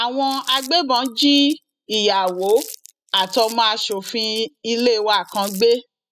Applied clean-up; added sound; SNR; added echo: classical method spectral subtraction.